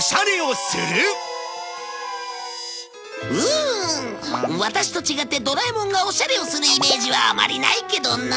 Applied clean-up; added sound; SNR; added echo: none; none; none; none.